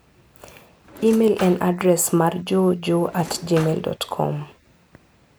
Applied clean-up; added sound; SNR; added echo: none; Cutlery, silverware / Drawer open or close; 16 dB; none.